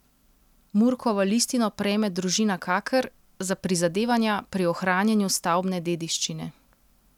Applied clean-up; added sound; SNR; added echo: none; none; none; none.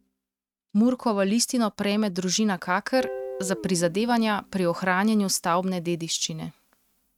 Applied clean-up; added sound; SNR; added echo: neural mask model RNNoise.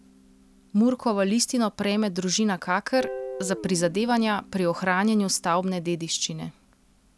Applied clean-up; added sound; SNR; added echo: none; Guitar; 17 dB; none.